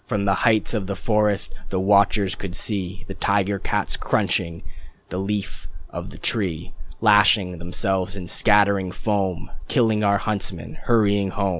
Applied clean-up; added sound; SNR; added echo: none; none; none; none.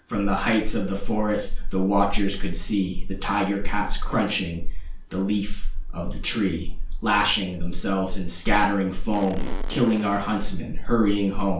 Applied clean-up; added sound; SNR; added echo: none; Fart; 16 dB; reverberation time 0.4 s.